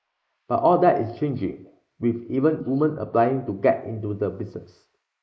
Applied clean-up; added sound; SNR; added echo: neural mask model Resemble Enhance denoiser.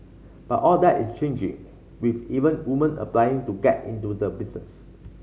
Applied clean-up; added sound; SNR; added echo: none; none; none; none.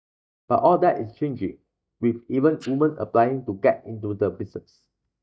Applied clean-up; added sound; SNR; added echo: neural mask model DeepFilterNet 3.